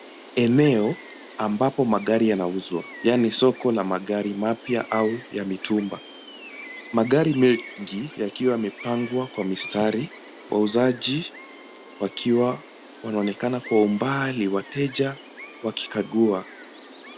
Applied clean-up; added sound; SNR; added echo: none; Gull, seagull; 17 dB; none.